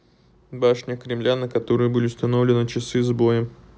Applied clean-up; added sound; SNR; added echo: none; none; none; none.